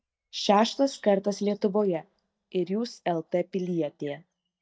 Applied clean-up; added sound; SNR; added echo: neural mask model DeepFilterNet 3.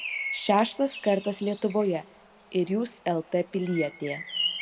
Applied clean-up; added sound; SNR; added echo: none; Bird; 9 dB; reverberation time 1.1 s.